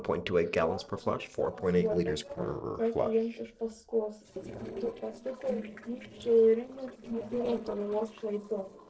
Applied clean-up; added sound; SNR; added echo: neural separator model SepFormer DNS4.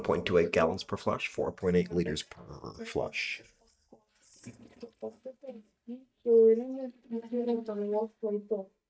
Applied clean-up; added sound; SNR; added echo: neural mask model DeepFilterNet 3.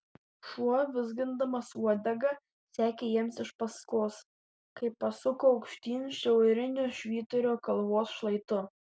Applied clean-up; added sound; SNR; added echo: none; none; none; none.